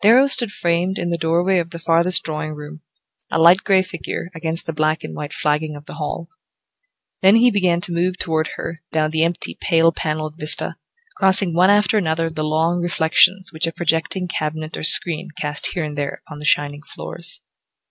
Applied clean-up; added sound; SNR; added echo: none; none; none; none.